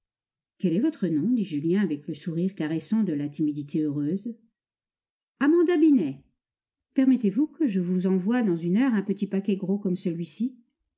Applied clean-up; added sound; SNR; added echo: none; none; none; none.